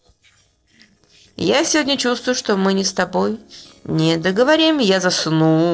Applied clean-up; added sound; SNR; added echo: neural separator model SepFormer DNS4.